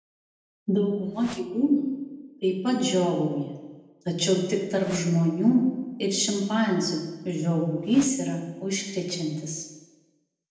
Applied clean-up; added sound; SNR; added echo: none; Whoosh, swoosh, swish; 18 dB; reverberation time 0.9 s.